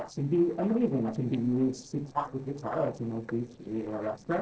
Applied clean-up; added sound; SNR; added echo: neural separator model SepFormer DNS4.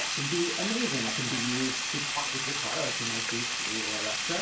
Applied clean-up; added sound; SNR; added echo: none; Sink (filling or washing); -3 dB; reverberation time 0.3 s.